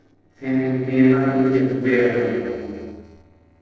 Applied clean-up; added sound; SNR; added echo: neural separator model SepFormer DNS4.